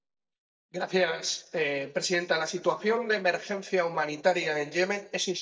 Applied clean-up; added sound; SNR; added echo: neural mask model DeepFilterNet 3.